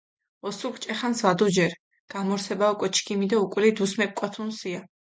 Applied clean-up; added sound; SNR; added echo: none; none; none; none.